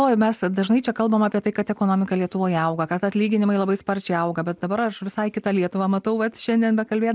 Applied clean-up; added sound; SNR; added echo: none; none; none; none.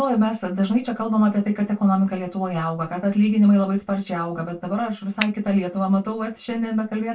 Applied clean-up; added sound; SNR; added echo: none; Finger snapping; 8 dB; reverberation time 0.2 s.